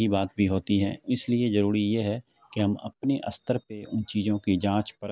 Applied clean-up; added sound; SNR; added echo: none; none; none; none.